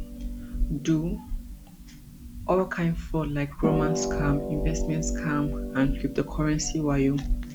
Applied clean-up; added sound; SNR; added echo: none; Harp; 2 dB; none.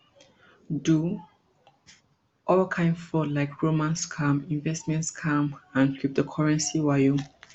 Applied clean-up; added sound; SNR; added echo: none; none; none; none.